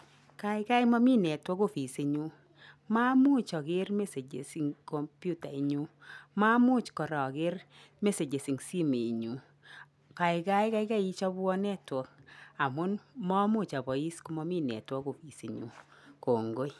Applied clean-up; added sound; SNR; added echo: none; none; none; none.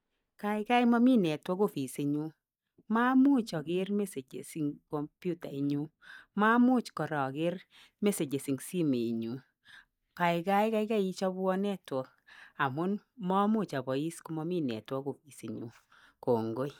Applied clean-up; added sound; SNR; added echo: neural mask model DeepFilterNet 3.